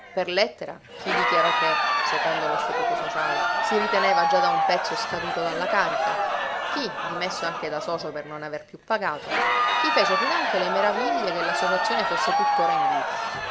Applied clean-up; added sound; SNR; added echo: none; Crowd; -4 dB; none.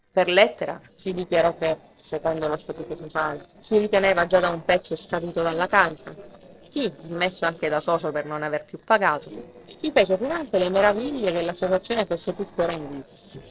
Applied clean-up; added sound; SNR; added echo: neural separator model SepFormer DNS4.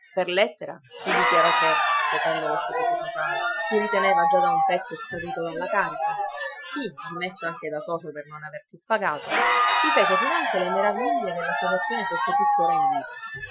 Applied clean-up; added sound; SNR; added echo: classical method Wiener filter.